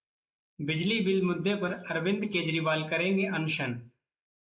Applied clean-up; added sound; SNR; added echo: neural mask model Resemble Enhance denoiser.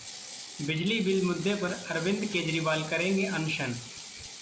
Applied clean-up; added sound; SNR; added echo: none; Ratchet, pawl; 13 dB; none.